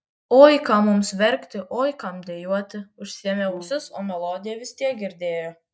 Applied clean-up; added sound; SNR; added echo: neural mask model DeepFilterNet 3.